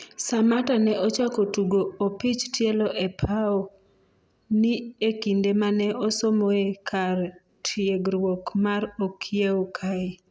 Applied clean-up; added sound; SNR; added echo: none; none; none; none.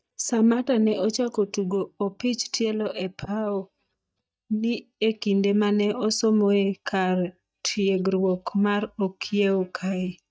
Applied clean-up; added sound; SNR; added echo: neural mask model DeepFilterNet 3.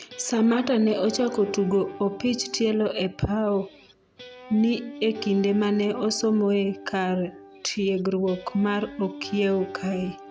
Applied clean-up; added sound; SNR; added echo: none; Guitar; 16 dB; none.